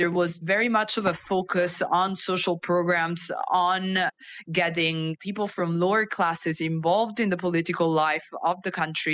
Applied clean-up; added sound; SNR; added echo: classical method spectral subtraction.